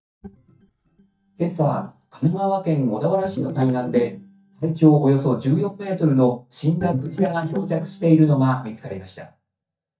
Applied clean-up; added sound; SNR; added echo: neural mask model DeepFilterNet 3.